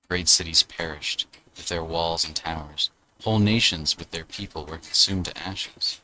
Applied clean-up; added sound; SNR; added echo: neural mask model RNNoise.